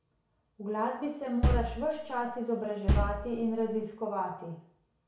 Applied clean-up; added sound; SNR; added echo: none; Bass drum; -4 dB; reverberation time 0.6 s.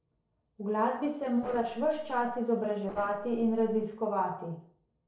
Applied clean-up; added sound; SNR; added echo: neural separator model SepFormer DNS4.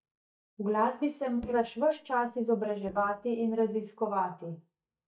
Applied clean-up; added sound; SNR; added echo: neural mask model DeepFilterNet 3.